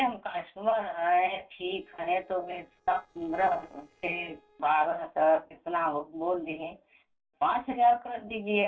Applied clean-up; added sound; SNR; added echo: neural separator model SepFormer DNS4.